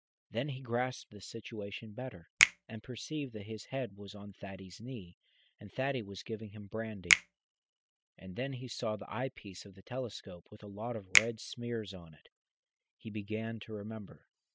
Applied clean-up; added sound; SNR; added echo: none; Finger snapping; -3 dB; none.